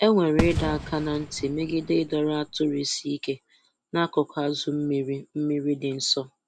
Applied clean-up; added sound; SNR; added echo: none; Fireworks; 6 dB; none.